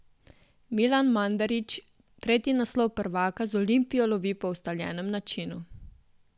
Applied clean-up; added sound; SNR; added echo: none; none; none; none.